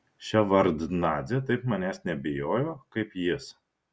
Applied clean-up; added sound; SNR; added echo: none; none; none; none.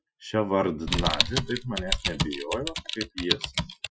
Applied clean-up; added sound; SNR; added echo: classical method Wiener filter.